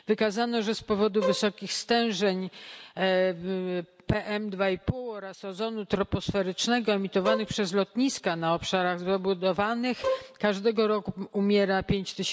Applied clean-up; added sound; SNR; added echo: none; Bowed string instrument; 7 dB; none.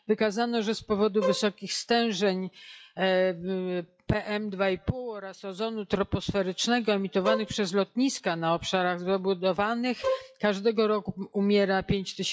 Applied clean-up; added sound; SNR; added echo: classical method log-MMSE.